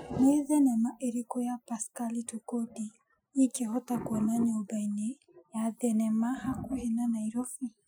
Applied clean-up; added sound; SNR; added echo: classical method Wiener filter.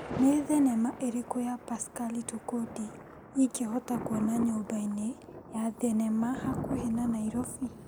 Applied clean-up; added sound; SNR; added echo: none; Thunder; 11 dB; none.